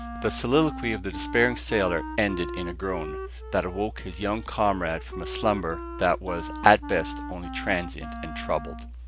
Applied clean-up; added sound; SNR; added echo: none; Wind instrument, woodwind instrument; 11 dB; none.